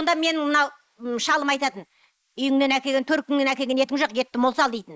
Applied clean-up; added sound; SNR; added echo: neural mask model Resemble Enhance denoiser.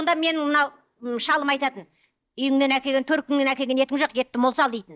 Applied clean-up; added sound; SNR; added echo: neural mask model DeepFilterNet 3.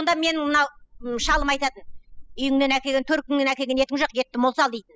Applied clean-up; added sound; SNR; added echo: classical method spectral subtraction.